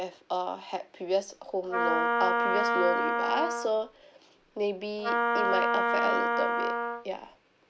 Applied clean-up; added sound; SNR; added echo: none; Wind instrument, woodwind instrument; -4 dB; none.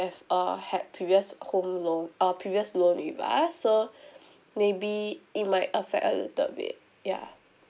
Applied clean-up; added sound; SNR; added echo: none; none; none; none.